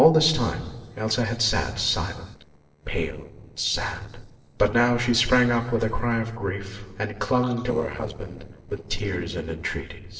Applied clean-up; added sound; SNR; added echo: neural separator model SepFormer DNS4.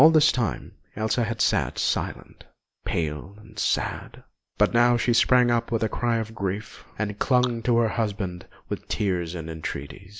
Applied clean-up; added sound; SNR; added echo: none; none; none; none.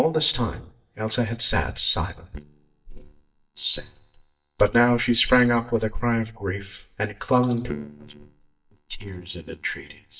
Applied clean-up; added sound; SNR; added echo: neural mask model DeepFilterNet 3.